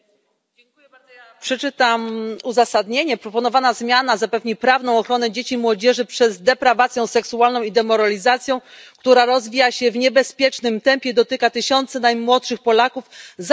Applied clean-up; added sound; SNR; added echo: none; none; none; none.